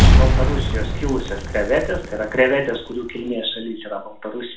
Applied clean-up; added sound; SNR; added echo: none; Explosion; -4 dB; reverberation time 0.4 s.